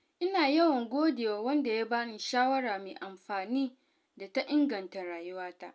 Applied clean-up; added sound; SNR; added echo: none; none; none; none.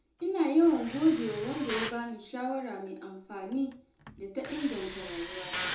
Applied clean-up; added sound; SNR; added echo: none; Tools; 10 dB; reverberation time 0.5 s.